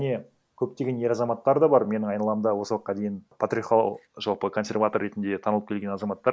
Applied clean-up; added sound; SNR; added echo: none; none; none; none.